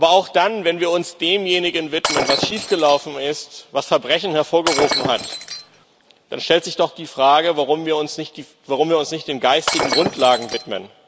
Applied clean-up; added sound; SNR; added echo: none; Shatter; 5 dB; none.